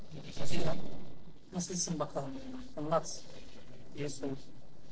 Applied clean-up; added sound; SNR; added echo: neural separator model SepFormer DNS4.